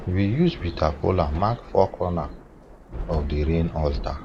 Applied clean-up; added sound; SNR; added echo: none; Thunder / Rain; 11 dB; none.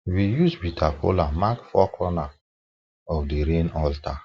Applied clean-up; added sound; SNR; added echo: none; none; none; none.